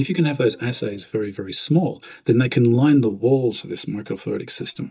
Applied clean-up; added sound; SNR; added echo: neural mask model DeepFilterNet 3.